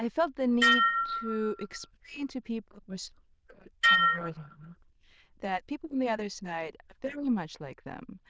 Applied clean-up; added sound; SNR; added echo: neural diffusion model UNIVERSE++.